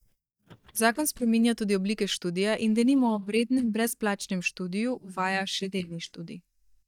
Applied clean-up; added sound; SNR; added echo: neural mask model DeepFilterNet 3.